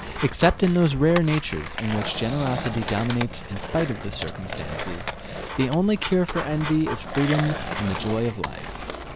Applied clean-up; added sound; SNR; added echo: none; Skateboard + Writing; 7 dB; none.